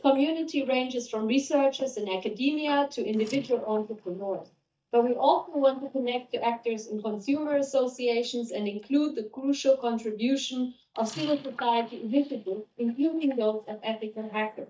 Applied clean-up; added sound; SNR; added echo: neural mask model DeepFilterNet 3.